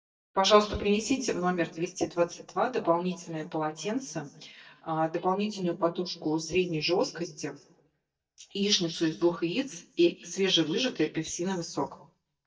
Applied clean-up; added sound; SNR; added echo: neural mask model DeepFilterNet 3.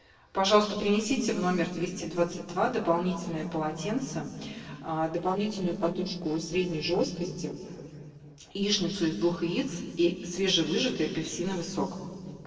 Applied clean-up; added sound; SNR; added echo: neural separator model SepFormer DNS4.